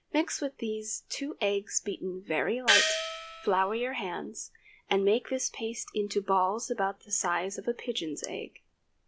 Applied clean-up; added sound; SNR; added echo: none; Gong; -2 dB; none.